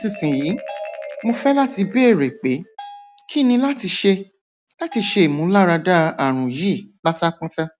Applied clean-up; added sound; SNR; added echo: none; Marimba, xylophone + Bell; 18 dB; none.